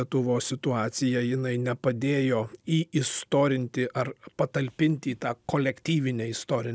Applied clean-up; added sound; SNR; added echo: none; none; none; none.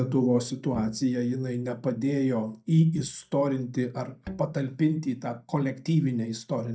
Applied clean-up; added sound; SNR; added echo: neural mask model DeepFilterNet 3.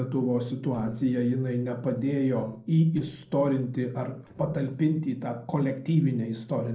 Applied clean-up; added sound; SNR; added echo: neural separator model SepFormer DNS4.